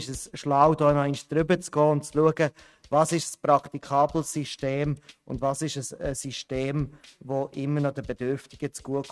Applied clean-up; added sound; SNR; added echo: neural mask model RNNoise.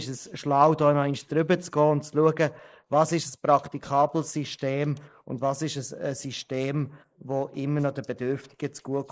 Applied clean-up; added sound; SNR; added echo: neural mask model Resemble Enhance denoiser.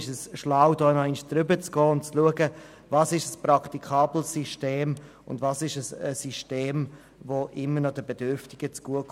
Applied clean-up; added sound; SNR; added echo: none; none; none; none.